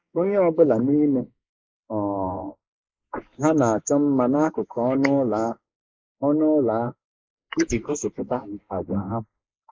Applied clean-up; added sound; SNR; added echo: neural mask model Resemble Enhance denoiser.